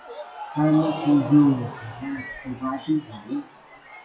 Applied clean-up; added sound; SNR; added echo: classical method WPE with log-MMSE.